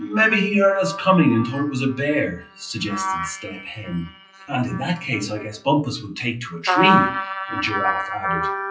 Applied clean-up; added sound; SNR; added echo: classical method WPE with log-MMSE.